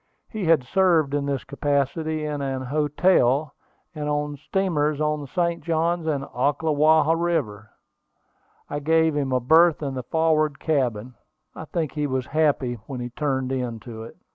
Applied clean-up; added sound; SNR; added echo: none; none; none; none.